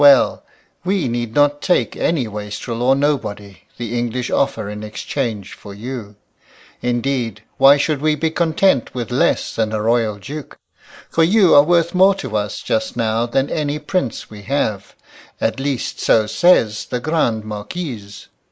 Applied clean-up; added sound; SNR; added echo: neural mask model Resemble Enhance denoiser.